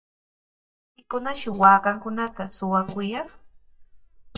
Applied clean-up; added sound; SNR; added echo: neural mask model DeepFilterNet 3.